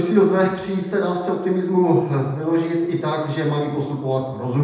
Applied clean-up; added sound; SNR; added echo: none; none; none; reverberation time 0.9 s.